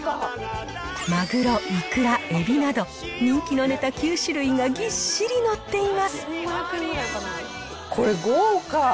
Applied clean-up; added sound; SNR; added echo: none; none; none; none.